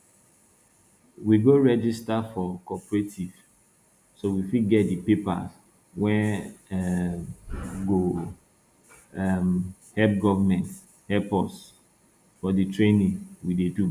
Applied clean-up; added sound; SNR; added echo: none; none; none; none.